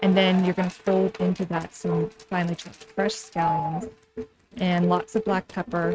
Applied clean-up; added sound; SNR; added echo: neural mask model RNNoise.